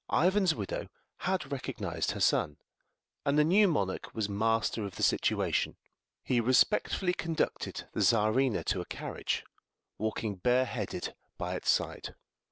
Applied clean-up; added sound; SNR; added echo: none; none; none; none.